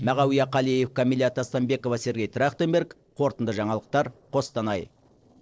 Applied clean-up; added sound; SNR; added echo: neural separator model SepFormer DNS4.